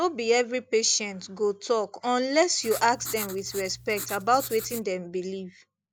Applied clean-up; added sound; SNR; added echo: none; Writing; 12 dB; none.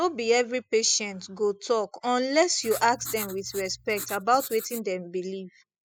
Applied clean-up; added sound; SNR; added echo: classical method spectral subtraction.